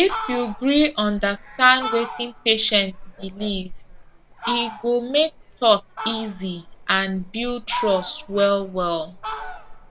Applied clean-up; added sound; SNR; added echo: none; Fowl; 11 dB; none.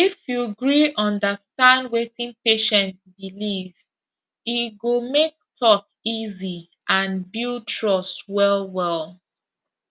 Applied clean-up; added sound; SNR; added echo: none; none; none; none.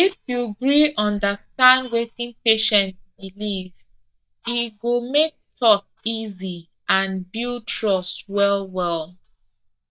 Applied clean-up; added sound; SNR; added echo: neural mask model DeepFilterNet 3.